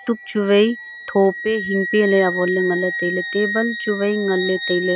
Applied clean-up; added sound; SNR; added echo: none; Wind instrument, woodwind instrument; 7 dB; none.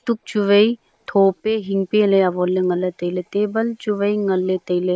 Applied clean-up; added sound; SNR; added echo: neural mask model Resemble Enhance denoiser.